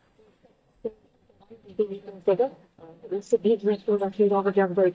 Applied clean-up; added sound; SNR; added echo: neural mask model DeepFilterNet 3.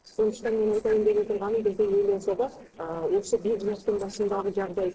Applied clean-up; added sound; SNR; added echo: neural separator model SepFormer DNS4.